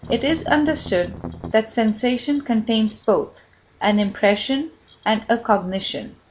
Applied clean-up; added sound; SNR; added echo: none; Strum; 12 dB; none.